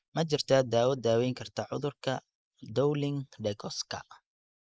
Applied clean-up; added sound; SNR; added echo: neural mask model Resemble Enhance denoiser.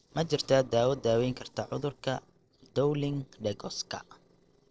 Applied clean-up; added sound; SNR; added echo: neural separator model SepFormer DNS4.